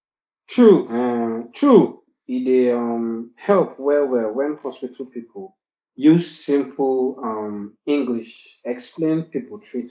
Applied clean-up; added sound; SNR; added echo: neural mask model Resemble Enhance denoiser.